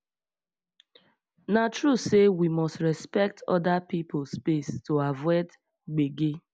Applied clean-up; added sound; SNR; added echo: none; none; none; none.